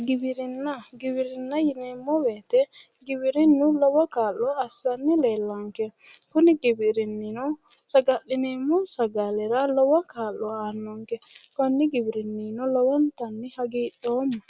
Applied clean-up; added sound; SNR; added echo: none; none; none; none.